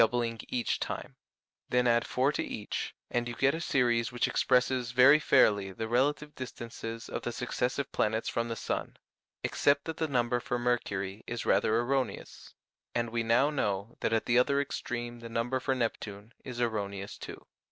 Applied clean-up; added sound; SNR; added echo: none; none; none; none.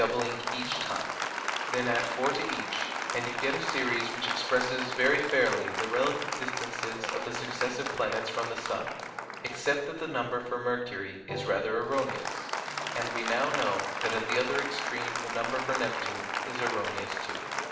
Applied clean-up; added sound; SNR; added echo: none; Applause; 2 dB; reverberation time 0.9 s.